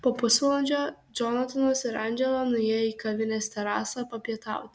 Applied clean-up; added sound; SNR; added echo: none; none; none; none.